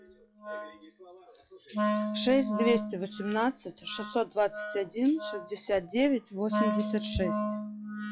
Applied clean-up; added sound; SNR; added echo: classical method log-MMSE.